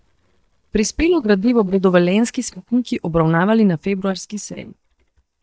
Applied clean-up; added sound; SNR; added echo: neural mask model DeepFilterNet 3.